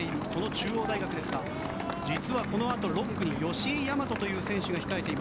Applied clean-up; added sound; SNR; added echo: none; none; none; none.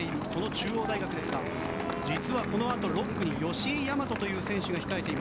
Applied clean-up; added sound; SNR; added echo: none; Wind instrument, woodwind instrument; 12 dB; none.